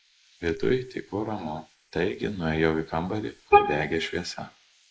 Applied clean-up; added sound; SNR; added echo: neural mask model Resemble Enhance denoiser.